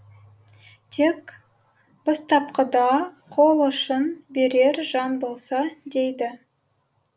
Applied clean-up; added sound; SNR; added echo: none; none; none; none.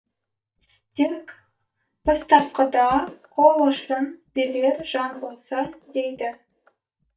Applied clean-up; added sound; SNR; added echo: neural mask model DeepFilterNet 3.